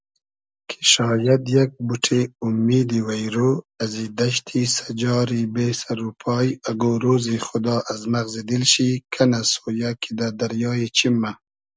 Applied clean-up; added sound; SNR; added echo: none; none; none; none.